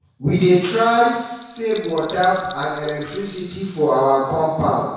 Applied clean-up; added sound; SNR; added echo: none; Bell; 20 dB; reverberation time 1.0 s.